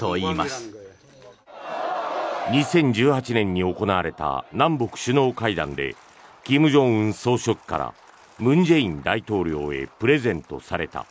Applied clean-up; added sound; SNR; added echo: none; none; none; none.